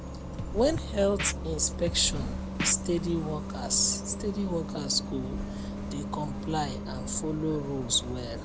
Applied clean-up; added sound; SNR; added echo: none; Bus + Scratching (performance technique); 4 dB; none.